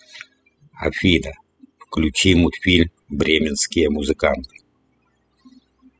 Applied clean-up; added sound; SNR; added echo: classical method spectral subtraction.